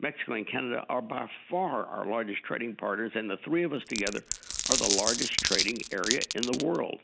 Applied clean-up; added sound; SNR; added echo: none; Glass; -1 dB; none.